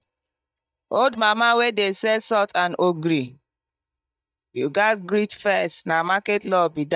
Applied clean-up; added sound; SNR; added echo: neural mask model DeepFilterNet 3.